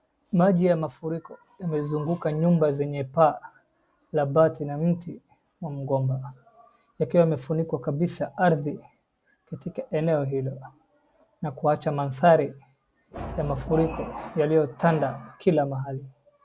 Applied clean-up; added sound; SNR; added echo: none; none; none; none.